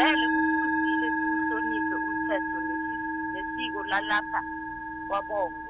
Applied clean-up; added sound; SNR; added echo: none; Musical instrument; -5 dB; none.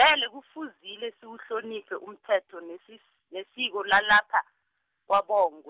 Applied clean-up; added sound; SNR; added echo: none; none; none; none.